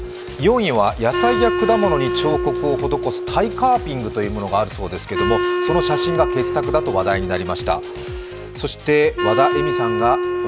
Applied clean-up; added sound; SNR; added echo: none; Wind instrument, woodwind instrument; 3 dB; none.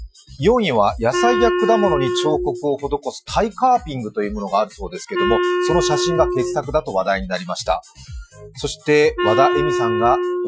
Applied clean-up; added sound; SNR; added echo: classical method Wiener filter.